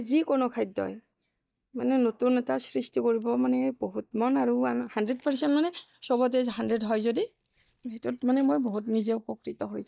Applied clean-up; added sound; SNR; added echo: neural mask model DeepFilterNet 3.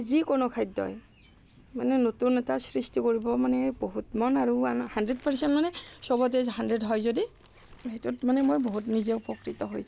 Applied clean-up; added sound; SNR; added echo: none; none; none; none.